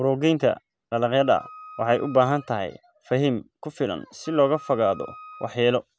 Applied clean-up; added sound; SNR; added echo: none; Wind instrument, woodwind instrument; 20 dB; none.